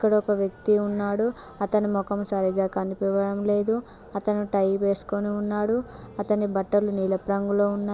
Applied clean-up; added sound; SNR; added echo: none; none; none; none.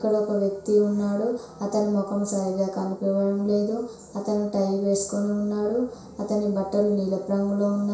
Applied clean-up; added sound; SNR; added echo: none; none; none; reverberation time 0.6 s.